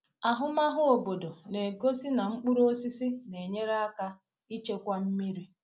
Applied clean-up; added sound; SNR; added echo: none; none; none; none.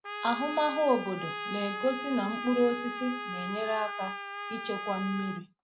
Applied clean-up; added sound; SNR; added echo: none; Trumpet; 6 dB; none.